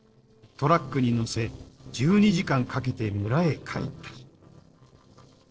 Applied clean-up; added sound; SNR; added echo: neural separator model SepFormer DNS4.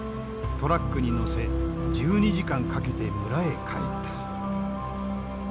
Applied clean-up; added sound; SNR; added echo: none; none; none; none.